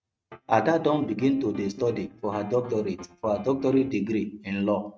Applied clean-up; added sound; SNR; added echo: neural mask model RNNoise.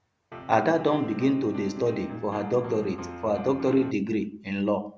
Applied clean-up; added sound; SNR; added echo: none; Piano; 13 dB; none.